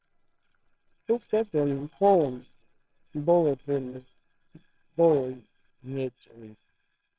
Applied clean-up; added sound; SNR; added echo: neural separator model SepFormer WHAMR!.